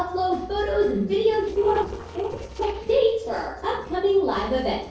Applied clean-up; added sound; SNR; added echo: neural separator model SepFormer DNS4.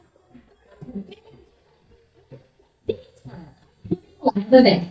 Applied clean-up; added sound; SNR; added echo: neural mask model DeepFilterNet 3.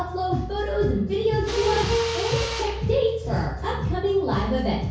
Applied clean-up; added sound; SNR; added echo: none; Mechanisms; 6 dB; reverberation time 0.6 s.